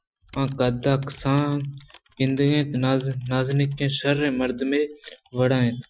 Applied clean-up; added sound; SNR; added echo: classical method Wiener filter.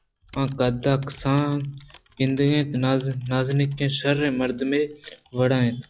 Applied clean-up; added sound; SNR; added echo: classical method log-MMSE.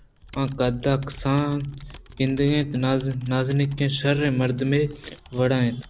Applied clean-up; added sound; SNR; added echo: none; Computer keyboard; 20 dB; none.